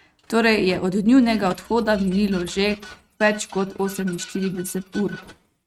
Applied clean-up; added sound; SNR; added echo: neural mask model RNNoise.